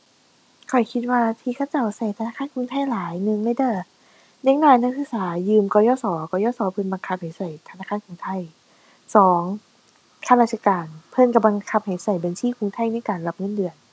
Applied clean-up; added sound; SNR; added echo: none; none; none; none.